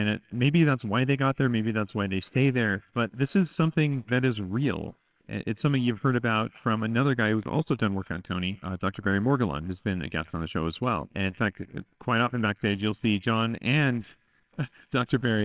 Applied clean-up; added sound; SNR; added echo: neural separator model SepFormer WHAMR!.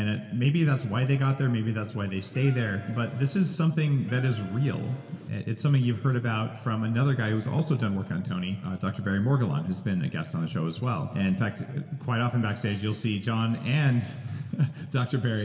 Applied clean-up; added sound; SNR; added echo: none; Insect; 19 dB; reverberation time 2.8 s.